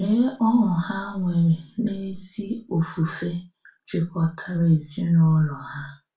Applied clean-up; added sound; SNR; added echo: none; none; none; reverberation time 0.3 s.